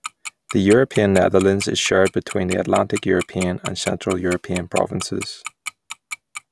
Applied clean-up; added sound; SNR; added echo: none; Tick-tock; 14 dB; none.